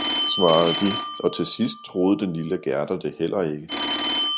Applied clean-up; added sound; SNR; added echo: none; Telephone; 4 dB; none.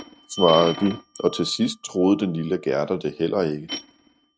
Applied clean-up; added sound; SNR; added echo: neural mask model RNNoise.